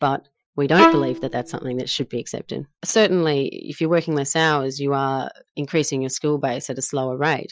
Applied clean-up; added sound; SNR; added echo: classical method Wiener filter.